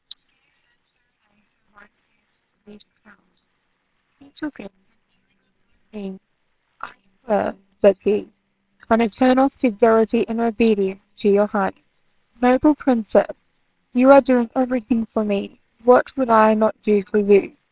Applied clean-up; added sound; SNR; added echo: neural separator model SepFormer WHAMR!.